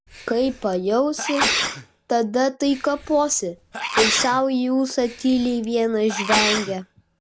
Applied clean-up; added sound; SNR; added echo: none; Sneeze; 6 dB; none.